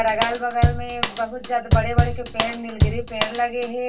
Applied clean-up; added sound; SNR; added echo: none; Drum / Drum kit; -2 dB; reverberation time 0.1 s.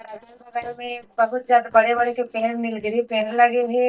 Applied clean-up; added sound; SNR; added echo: neural mask model DeepFilterNet 3.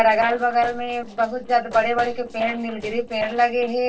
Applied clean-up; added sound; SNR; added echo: neural separator model SepFormer DNS4.